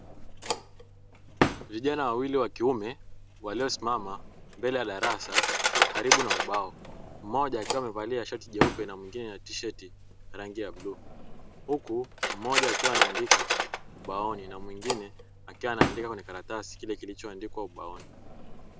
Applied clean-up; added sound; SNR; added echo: none; Cutlery, silverware; -2 dB; none.